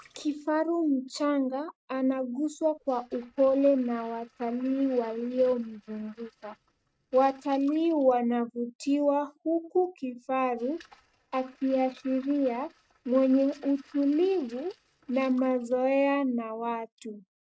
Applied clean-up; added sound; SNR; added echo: neural mask model RNNoise.